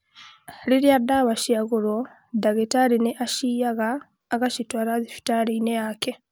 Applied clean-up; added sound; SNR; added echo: none; none; none; none.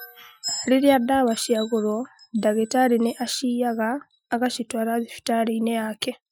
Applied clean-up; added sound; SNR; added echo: classical method Wiener filter.